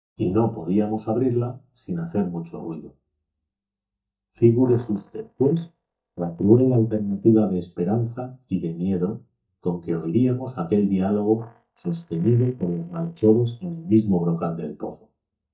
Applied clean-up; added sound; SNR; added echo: neural mask model DeepFilterNet 3.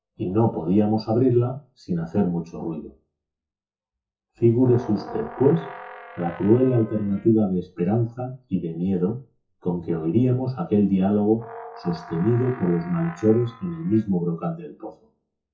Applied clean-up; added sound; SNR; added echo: classical method WPE with log-MMSE.